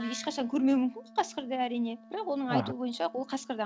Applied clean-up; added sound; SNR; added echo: none; Wind instrument, woodwind instrument; 19 dB; none.